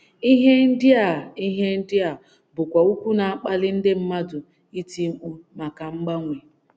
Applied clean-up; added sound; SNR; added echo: none; none; none; none.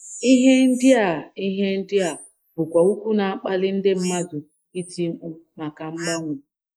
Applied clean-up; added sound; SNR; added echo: neural mask model Resemble Enhance denoiser.